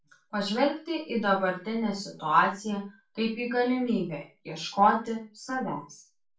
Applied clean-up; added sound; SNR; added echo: none; none; none; reverberation time 0.3 s.